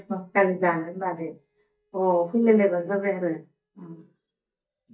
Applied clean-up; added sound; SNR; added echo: neural mask model DeepFilterNet 3.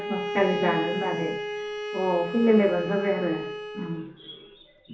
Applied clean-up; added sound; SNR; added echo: none; Bowed string instrument; 6 dB; reverberation time 0.7 s.